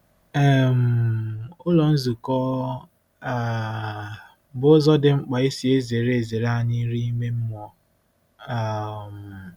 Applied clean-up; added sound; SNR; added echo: none; none; none; none.